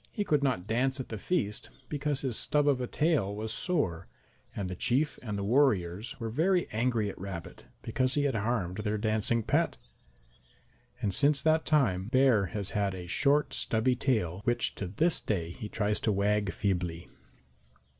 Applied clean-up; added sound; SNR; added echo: none; Bird vocalization, bird call, bird song; 19 dB; none.